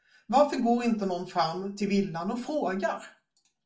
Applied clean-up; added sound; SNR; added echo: none; none; none; reverberation time 0.3 s.